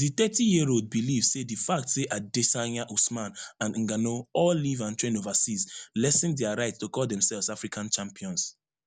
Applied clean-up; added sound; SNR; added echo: none; none; none; none.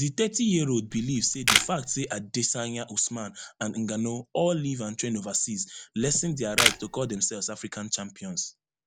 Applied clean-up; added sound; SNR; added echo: none; Camera; -1 dB; none.